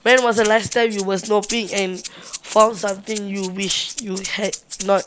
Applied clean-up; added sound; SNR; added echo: neural mask model Resemble Enhance denoiser.